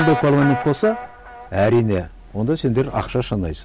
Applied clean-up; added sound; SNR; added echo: none; Guitar; 11 dB; none.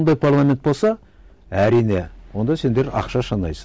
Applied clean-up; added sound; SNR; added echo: none; none; none; none.